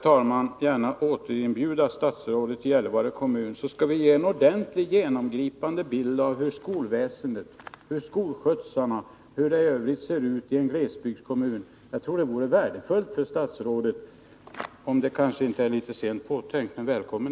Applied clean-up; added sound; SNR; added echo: none; none; none; none.